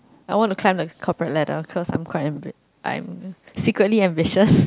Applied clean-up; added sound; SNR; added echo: none; none; none; none.